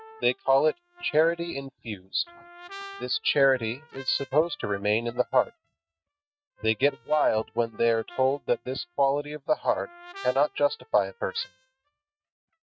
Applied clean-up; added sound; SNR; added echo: neural mask model RNNoise.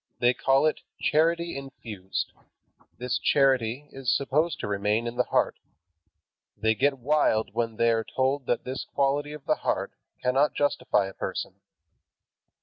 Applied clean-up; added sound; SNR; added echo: none; none; none; none.